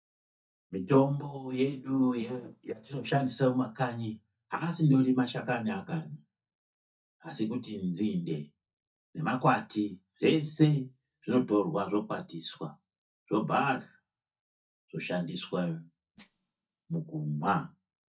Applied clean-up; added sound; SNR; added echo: neural mask model DeepFilterNet 3.